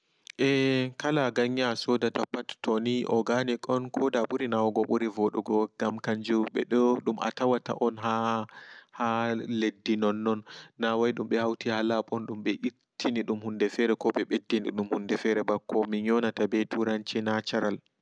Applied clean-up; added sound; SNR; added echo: none; none; none; none.